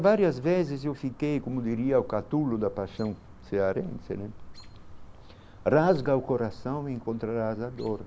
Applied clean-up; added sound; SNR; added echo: none; Chirp, tweet; 17 dB; none.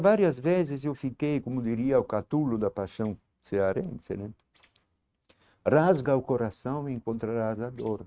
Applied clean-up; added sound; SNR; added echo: neural mask model RNNoise.